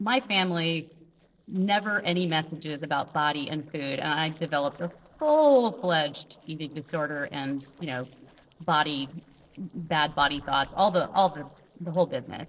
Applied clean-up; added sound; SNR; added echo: neural separator model SepFormer DNS4.